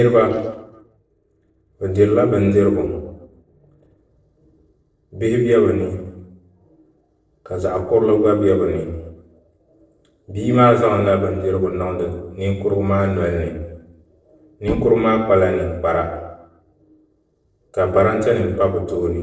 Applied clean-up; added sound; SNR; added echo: neural separator model SepFormer DNS4.